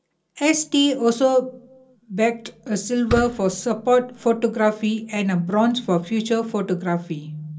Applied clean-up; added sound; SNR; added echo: none; Fireworks; 12 dB; reverberation time 0.2 s.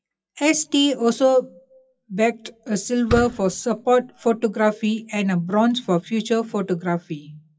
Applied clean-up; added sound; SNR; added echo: classical method WPE with log-MMSE.